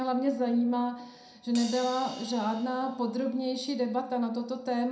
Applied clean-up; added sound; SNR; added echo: none; Crash cymbal; 17 dB; reverberation time 0.4 s.